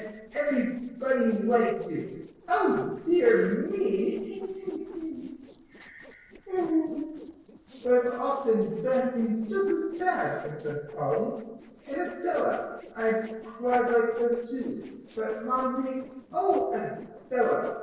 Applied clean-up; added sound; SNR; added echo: neural separator model SepFormer DNS4.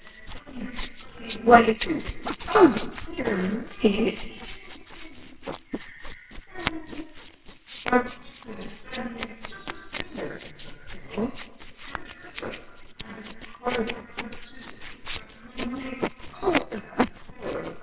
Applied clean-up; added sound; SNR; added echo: neural separator model SepFormer WHAMR!.